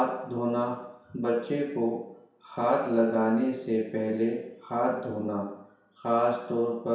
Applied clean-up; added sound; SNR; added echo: none; none; none; reverberation time 0.7 s.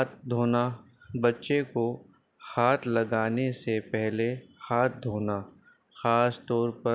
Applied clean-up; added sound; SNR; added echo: none; none; none; none.